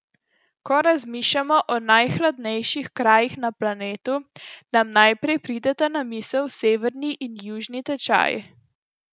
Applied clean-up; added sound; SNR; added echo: none; none; none; none.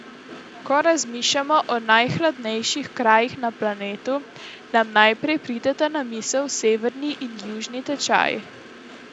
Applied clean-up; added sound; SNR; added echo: none; Train; 19 dB; none.